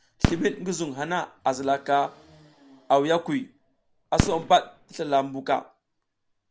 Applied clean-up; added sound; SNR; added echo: none; Fireworks; 8 dB; none.